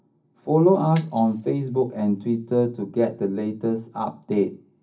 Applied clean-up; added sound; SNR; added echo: none; Bicycle bell; 8 dB; reverberation time 0.4 s.